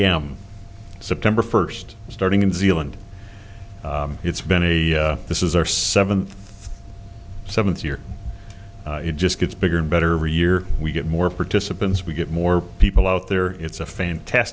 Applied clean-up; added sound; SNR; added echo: none; none; none; none.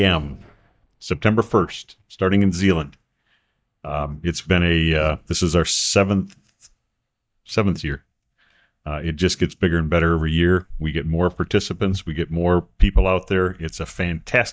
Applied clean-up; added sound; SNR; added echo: neural mask model DeepFilterNet 3.